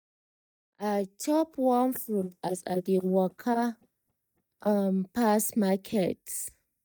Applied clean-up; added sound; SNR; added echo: neural mask model DeepFilterNet 3.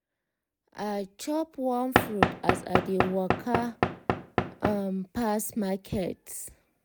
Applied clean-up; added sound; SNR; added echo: none; Knock / Wood; -3 dB; none.